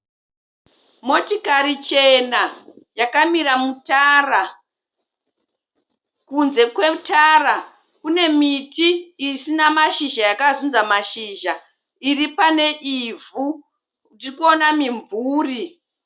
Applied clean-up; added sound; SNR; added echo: none; none; none; none.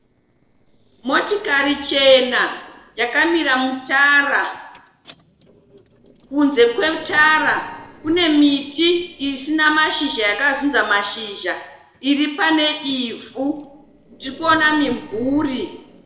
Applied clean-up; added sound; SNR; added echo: neural separator model SepFormer DNS4.